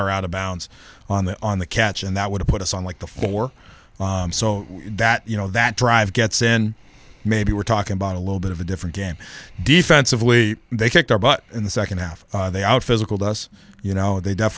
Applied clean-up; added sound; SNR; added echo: none; none; none; none.